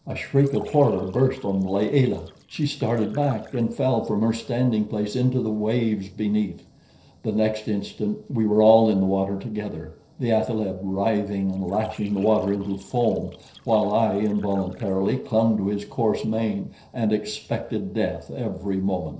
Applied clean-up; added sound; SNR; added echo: neural separator model SepFormer DNS4.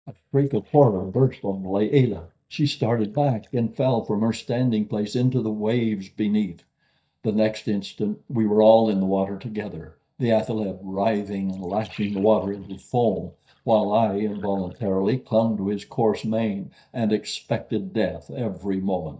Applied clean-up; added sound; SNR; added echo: neural mask model DeepFilterNet 3.